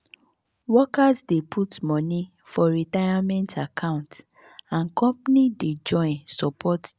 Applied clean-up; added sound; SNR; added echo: none; none; none; none.